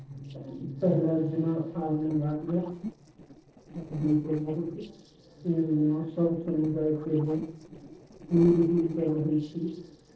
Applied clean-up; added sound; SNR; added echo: neural separator model SepFormer DNS4.